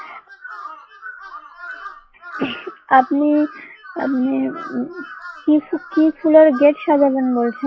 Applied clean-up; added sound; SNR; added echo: classical method log-MMSE.